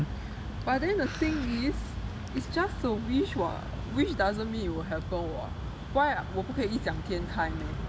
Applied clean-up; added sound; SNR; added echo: none; none; none; none.